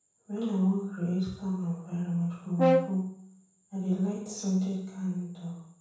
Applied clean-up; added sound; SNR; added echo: none; Brass instrument; -1 dB; reverberation time 0.7 s.